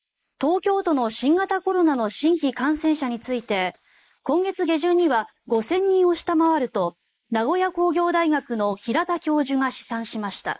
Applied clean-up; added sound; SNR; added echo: neural mask model Resemble Enhance denoiser.